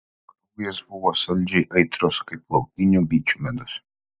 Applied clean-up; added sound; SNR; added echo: neural mask model DeepFilterNet 3.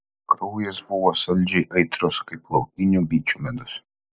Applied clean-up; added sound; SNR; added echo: neural mask model Resemble Enhance denoiser.